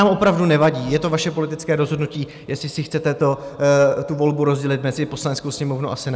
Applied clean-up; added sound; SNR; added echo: none; none; none; none.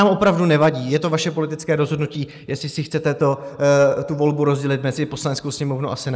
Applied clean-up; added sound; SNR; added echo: neural mask model Resemble Enhance denoiser.